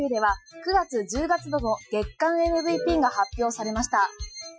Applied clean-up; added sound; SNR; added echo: classical method Wiener filter.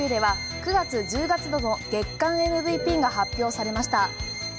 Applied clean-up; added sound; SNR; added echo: none; Bowed string instrument; 10 dB; none.